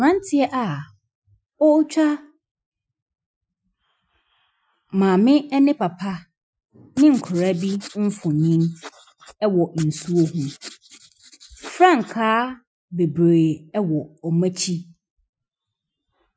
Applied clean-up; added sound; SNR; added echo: classical method Wiener filter.